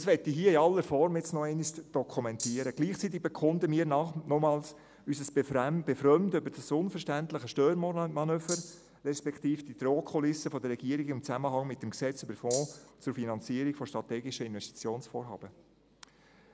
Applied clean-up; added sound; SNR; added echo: none; Rattle (instrument); 9 dB; none.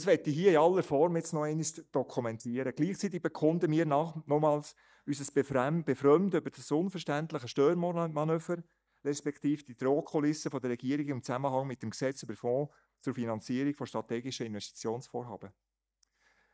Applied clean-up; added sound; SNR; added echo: neural mask model DeepFilterNet 3.